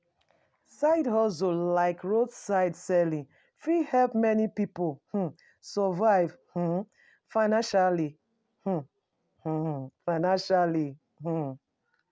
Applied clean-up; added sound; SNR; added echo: none; none; none; none.